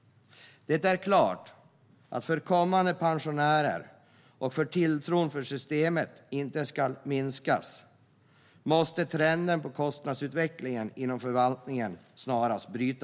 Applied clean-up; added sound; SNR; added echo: none; none; none; none.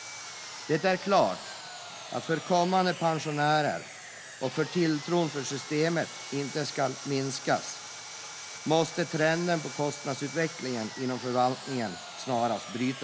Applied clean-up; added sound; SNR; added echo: none; Sawing; 12 dB; none.